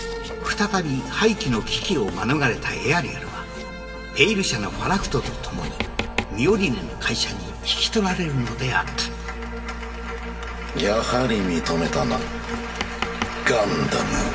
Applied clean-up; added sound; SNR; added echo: none; Writing; 14 dB; reverberation time 2.3 s.